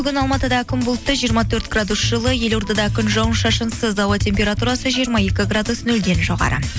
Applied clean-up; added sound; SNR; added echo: none; none; none; none.